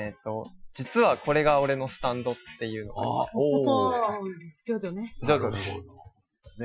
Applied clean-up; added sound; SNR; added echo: classical method Wiener filter.